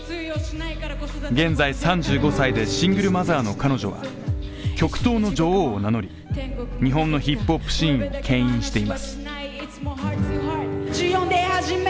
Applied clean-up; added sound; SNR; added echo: none; Guitar; 10 dB; none.